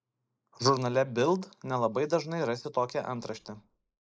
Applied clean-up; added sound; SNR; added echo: neural mask model Resemble Enhance denoiser.